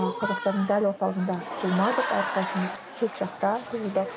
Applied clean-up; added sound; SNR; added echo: none; Applause / Crowd; 6 dB; none.